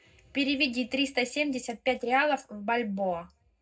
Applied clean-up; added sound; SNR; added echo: none; none; none; reverberation time 0.3 s.